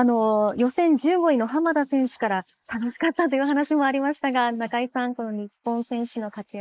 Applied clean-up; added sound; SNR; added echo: neural mask model Resemble Enhance denoiser.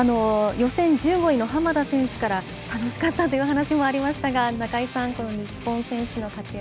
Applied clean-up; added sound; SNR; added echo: none; none; none; none.